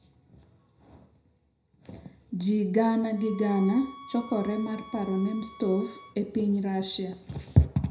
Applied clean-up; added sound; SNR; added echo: none; Bowed string instrument; 19 dB; reverberation time 0.5 s.